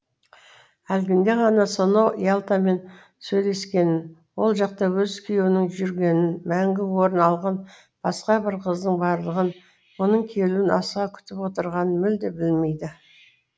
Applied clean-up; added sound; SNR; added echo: none; none; none; none.